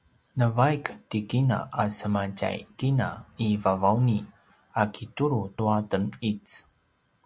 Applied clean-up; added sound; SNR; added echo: none; none; none; none.